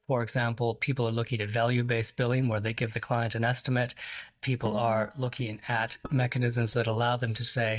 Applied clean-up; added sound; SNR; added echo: neural mask model DeepFilterNet 3.